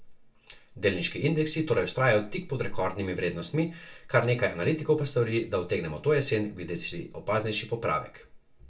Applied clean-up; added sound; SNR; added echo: none; none; none; reverberation time 0.2 s.